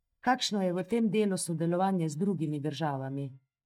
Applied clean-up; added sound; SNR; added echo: neural mask model DeepFilterNet 3.